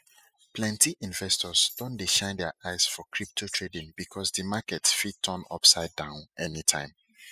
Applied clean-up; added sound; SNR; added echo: classical method spectral subtraction.